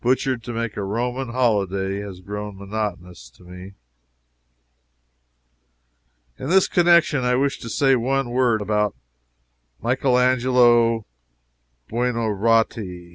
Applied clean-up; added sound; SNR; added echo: none; none; none; none.